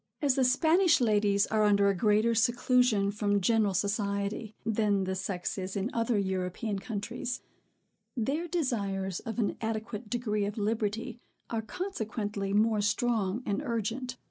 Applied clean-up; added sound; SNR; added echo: none; none; none; none.